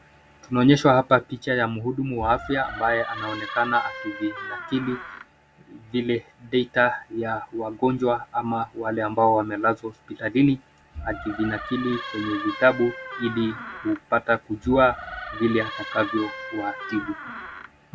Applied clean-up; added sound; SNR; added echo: none; Door; 10 dB; none.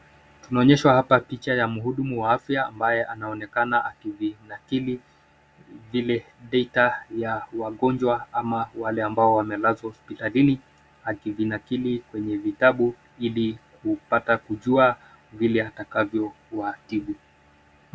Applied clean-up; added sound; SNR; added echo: none; none; none; none.